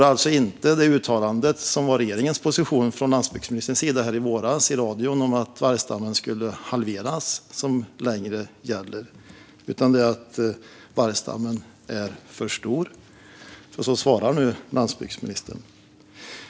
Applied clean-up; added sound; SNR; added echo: none; none; none; none.